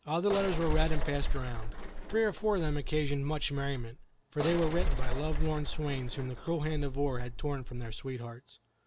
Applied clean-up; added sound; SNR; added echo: none; Bus / Engine; -2 dB; none.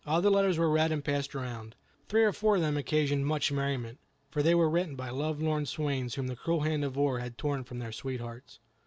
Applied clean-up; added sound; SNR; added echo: none; none; none; none.